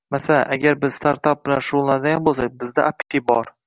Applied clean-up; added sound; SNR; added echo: none; none; none; none.